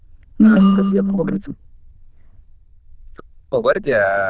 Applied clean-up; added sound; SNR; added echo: neural diffusion model UNIVERSE++.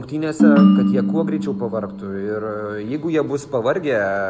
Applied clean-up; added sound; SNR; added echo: none; Ringtone; -4 dB; none.